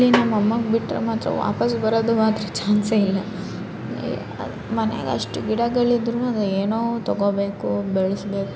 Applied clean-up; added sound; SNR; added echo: none; Snare drum; 8 dB; none.